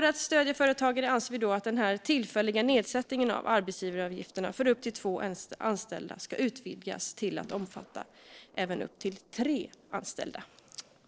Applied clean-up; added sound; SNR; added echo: neural separator model SepFormer DNS4.